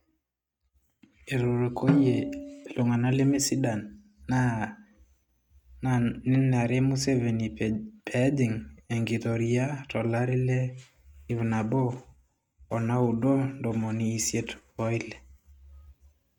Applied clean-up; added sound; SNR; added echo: neural mask model RNNoise.